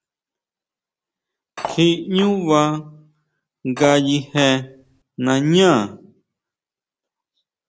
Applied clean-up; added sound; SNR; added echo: none; Cutlery, silverware; 13 dB; none.